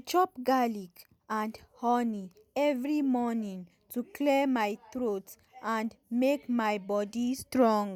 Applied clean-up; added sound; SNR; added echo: none; none; none; none.